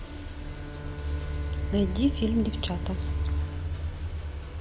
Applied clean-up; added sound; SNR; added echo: none; Bowed string instrument; 14 dB; none.